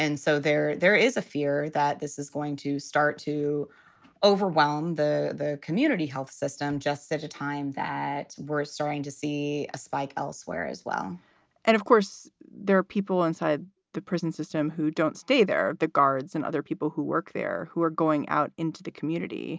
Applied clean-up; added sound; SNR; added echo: none; none; none; none.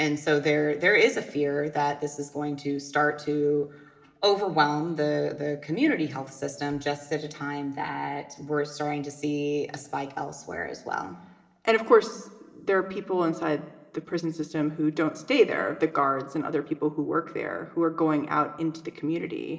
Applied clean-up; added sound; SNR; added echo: none; none; none; reverberation time 0.9 s.